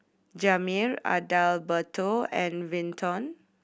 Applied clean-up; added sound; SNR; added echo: none; none; none; none.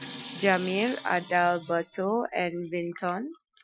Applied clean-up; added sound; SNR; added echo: classical method Wiener filter.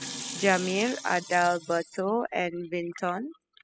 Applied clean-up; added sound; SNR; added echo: classical method spectral subtraction.